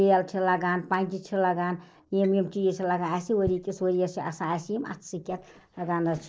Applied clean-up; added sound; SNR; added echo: neural separator model SepFormer DNS4.